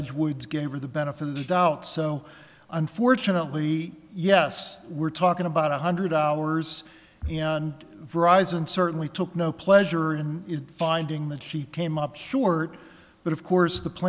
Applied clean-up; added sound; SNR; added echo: none; Tambourine; 12 dB; none.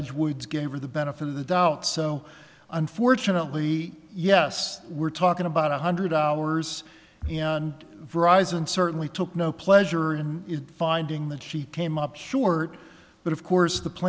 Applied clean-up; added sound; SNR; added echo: none; none; none; none.